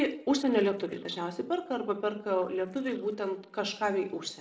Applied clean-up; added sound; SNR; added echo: neural separator model SepFormer DNS4.